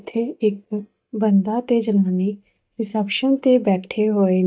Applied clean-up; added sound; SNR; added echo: neural mask model DeepFilterNet 3.